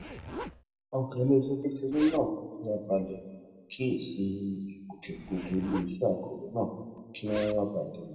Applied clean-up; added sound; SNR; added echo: none; Zipper (clothing); 16 dB; reverberation time 1.4 s.